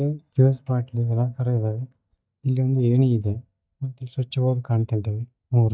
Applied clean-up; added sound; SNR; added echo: neural mask model DeepFilterNet 3.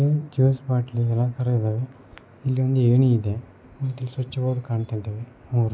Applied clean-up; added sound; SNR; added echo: none; none; none; none.